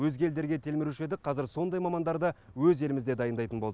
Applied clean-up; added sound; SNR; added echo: none; none; none; none.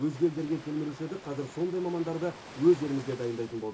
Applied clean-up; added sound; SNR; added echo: none; Ocean; 17 dB; reverberation time 0.2 s.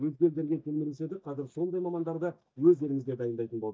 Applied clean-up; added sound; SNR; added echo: neural mask model DeepFilterNet 3.